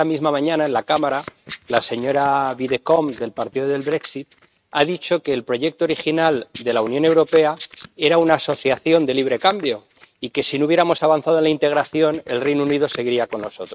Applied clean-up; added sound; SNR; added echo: neural mask model RNNoise.